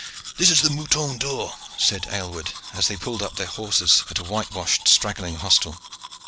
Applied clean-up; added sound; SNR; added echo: none; Domestic sounds, home sounds; 15 dB; none.